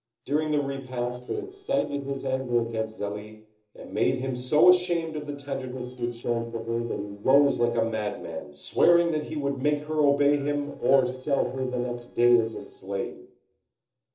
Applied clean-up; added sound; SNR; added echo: neural separator model SepFormer DNS4.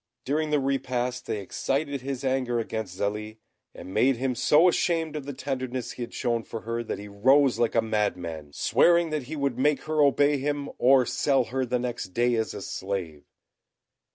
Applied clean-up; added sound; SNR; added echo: none; none; none; none.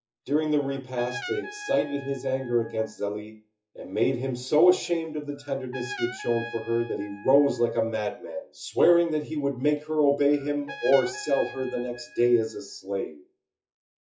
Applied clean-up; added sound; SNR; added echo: classical method WPE with log-MMSE.